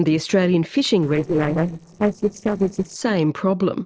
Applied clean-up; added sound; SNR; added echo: neural separator model SepFormer DNS4.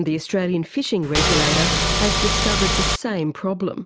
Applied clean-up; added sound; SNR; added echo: none; Engine / Car; -4 dB; none.